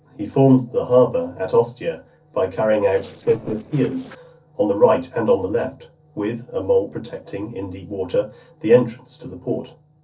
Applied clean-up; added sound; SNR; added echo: neural separator model SepFormer DNS4.